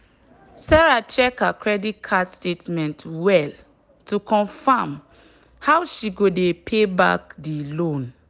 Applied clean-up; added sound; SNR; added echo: none; none; none; none.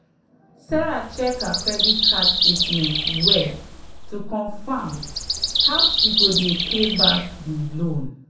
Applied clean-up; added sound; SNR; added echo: none; Bird vocalization, bird call, bird song; -4 dB; reverberation time 0.5 s.